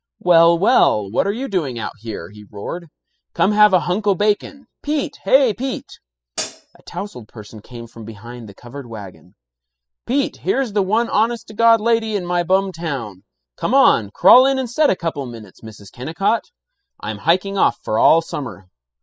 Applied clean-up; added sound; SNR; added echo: classical method spectral subtraction.